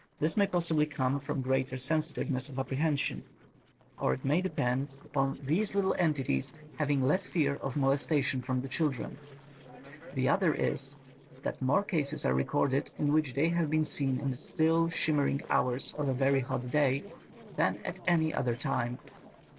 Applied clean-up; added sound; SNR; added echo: neural separator model SepFormer DNS4.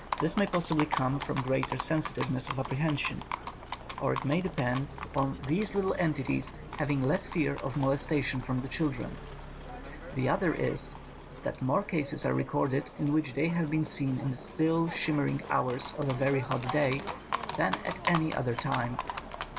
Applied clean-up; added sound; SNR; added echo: none; Livestock, farm animals, working animals; 9 dB; none.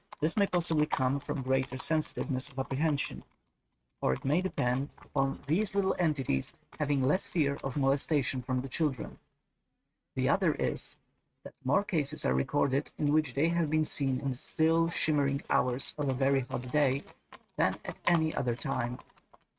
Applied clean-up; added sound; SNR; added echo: neural mask model RNNoise.